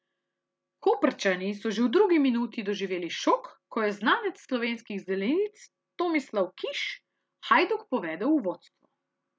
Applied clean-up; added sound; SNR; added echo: none; none; none; none.